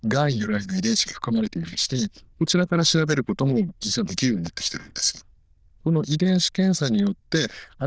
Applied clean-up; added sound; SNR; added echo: neural diffusion model UNIVERSE++.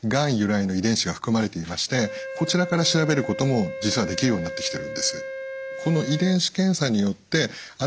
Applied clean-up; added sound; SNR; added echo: none; Wind instrument, woodwind instrument; 12 dB; none.